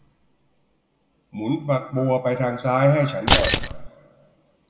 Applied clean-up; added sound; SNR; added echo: none; Keys jangling; -5 dB; reverberation time 1.7 s.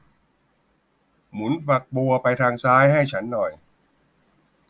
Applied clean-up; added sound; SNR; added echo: none; none; none; none.